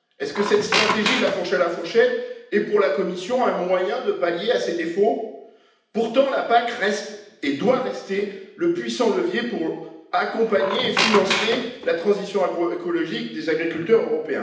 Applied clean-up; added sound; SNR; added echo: none; Squeak; 3 dB; reverberation time 0.8 s.